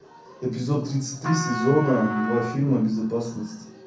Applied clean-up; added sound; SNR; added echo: none; Trumpet; 8 dB; reverberation time 0.6 s.